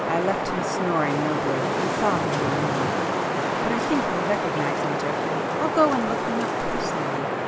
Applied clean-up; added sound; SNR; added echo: none; Wind; -3 dB; none.